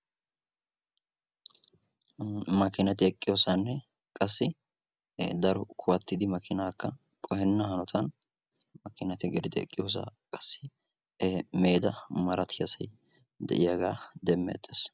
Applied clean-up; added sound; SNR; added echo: none; none; none; none.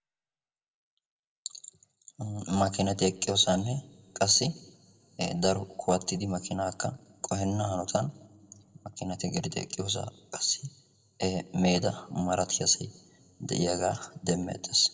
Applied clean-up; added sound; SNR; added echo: none; none; none; reverberation time 0.6 s.